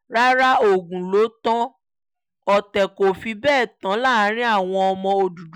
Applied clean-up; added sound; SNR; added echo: none; none; none; none.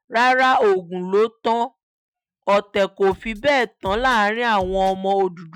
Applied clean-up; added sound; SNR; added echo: neural mask model RNNoise.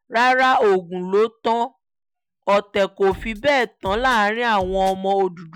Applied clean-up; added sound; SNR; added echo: none; Drum kit; 18 dB; none.